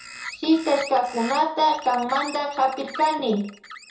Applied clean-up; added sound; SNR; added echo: none; Bird; 14 dB; reverberation time 0.6 s.